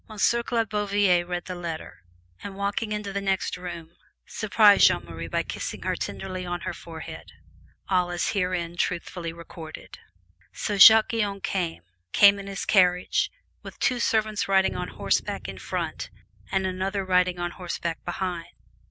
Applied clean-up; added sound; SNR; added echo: neural mask model RNNoise.